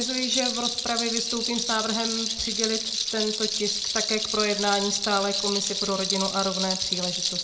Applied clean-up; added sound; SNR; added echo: none; Rattle; 0 dB; reverberation time 0.6 s.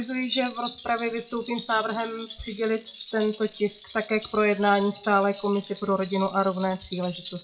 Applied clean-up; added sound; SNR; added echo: classical method WPE with log-MMSE.